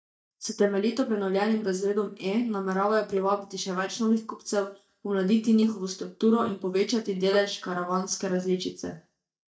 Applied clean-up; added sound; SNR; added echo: neural mask model DeepFilterNet 3.